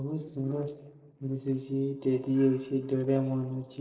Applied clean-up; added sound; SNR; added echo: neural separator model SepFormer DNS4.